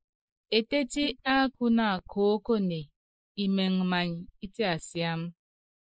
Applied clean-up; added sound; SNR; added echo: neural mask model Resemble Enhance denoiser.